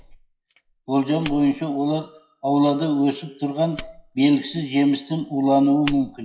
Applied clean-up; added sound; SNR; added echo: classical method WPE with log-MMSE.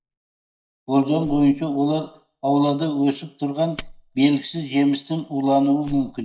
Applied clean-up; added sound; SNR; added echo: neural mask model DeepFilterNet 3.